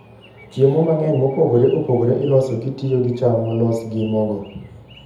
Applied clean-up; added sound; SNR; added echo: none; none; none; reverberation time 0.7 s.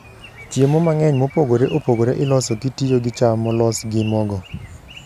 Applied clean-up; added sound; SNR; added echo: none; none; none; none.